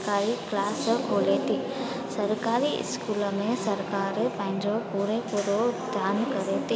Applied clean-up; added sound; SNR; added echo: none; none; none; none.